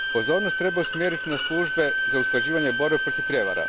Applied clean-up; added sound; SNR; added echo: none; Bowed string instrument; 0 dB; none.